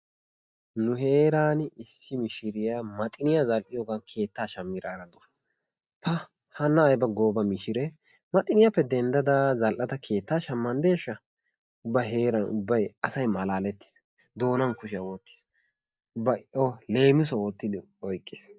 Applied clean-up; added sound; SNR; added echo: neural mask model DeepFilterNet 3.